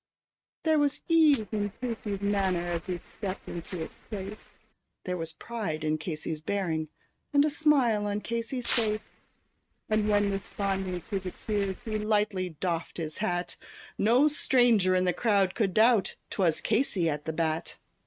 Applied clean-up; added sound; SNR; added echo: neural mask model RNNoise.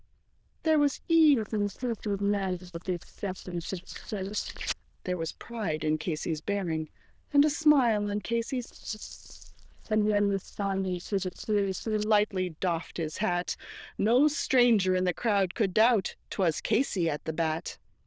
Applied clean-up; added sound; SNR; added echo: neural diffusion model UNIVERSE++.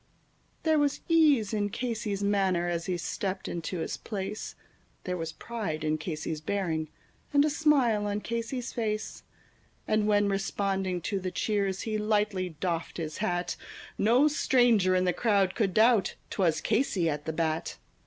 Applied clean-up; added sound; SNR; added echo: none; none; none; none.